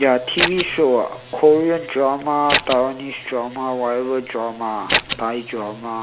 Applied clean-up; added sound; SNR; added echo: none; Scissors; 1 dB; none.